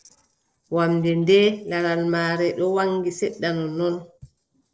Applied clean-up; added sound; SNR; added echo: neural separator model SepFormer DNS4.